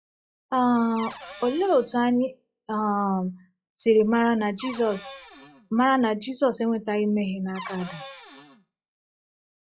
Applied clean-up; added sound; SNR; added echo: classical method log-MMSE.